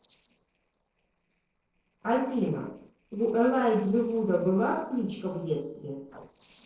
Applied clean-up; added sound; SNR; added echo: neural separator model SepFormer DNS4.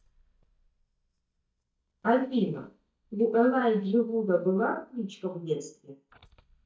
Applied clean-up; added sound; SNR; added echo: neural mask model DeepFilterNet 3.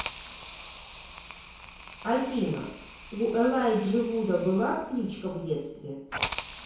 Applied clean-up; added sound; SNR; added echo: none; Hiss; 10 dB; reverberation time 0.9 s.